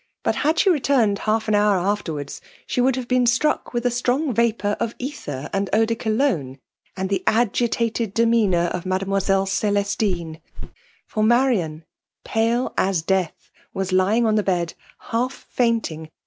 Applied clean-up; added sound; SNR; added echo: none; Walk, footsteps; 8 dB; none.